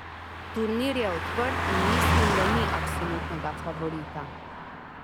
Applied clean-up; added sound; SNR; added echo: none; Car passing by; -3 dB; none.